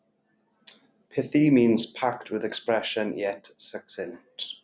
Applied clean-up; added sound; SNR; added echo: none; none; none; none.